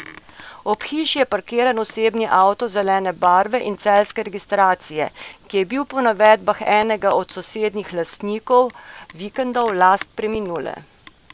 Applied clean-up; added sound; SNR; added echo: none; none; none; none.